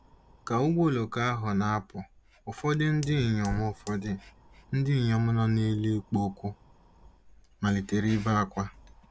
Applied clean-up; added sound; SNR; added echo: none; Fire; 20 dB; none.